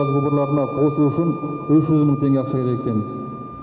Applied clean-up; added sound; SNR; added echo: none; Wind instrument, woodwind instrument; 15 dB; none.